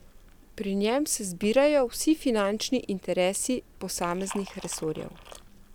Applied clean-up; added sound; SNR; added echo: none; Liquid; 19 dB; none.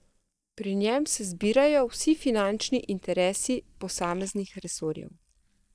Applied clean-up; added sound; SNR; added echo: neural mask model DeepFilterNet 3.